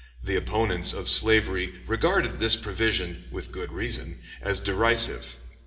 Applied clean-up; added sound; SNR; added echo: none; none; none; reverberation time 0.9 s.